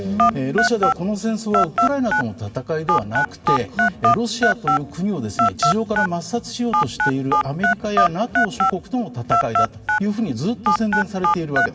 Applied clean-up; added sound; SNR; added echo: none; Telephone; -2 dB; reverberation time 2.2 s.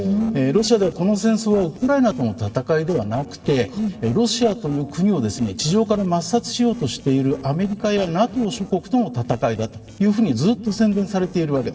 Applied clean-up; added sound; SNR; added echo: neural separator model SepFormer DNS4.